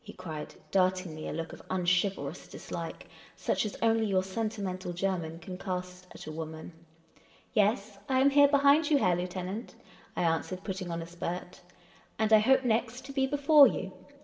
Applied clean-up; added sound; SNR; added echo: none; none; none; reverberation time 1.6 s.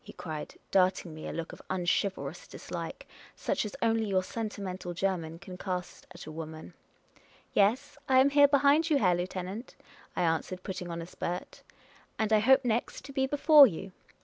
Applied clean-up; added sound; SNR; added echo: none; none; none; none.